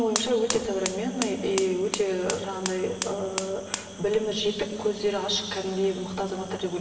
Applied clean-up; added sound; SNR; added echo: none; Fire; 9 dB; reverberation time 2.3 s.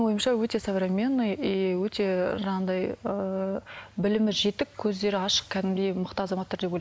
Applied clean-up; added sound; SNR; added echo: none; none; none; none.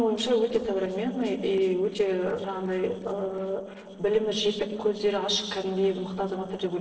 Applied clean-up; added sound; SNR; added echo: neural separator model SepFormer DNS4.